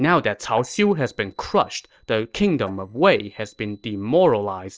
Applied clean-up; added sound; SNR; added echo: neural separator model SepFormer DNS4.